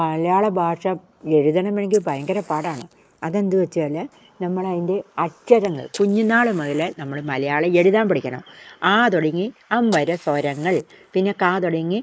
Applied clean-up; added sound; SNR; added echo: neural mask model Resemble Enhance denoiser.